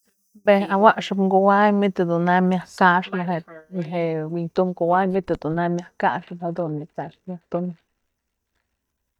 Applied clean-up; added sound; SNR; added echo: neural mask model DeepFilterNet 3.